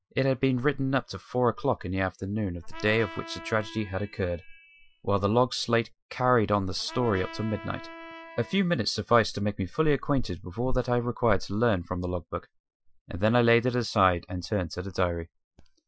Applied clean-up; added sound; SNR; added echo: classical method Wiener filter.